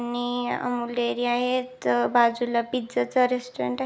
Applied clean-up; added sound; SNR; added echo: none; none; none; none.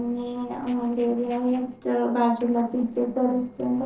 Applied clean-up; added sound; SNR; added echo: neural separator model SepFormer DNS4.